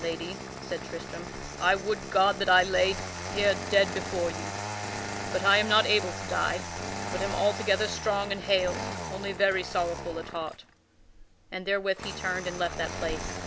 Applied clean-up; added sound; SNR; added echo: none; Engine starting; 7 dB; none.